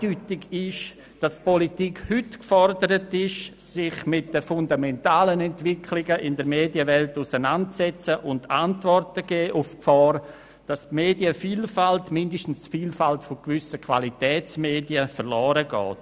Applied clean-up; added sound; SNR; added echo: none; none; none; none.